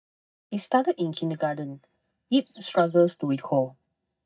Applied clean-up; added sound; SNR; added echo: neural mask model DeepFilterNet 3.